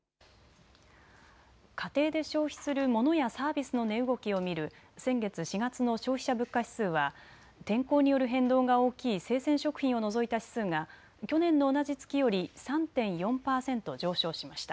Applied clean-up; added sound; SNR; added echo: none; none; none; none.